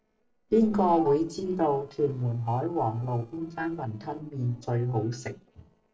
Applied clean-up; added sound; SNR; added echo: neural separator model SepFormer DNS4.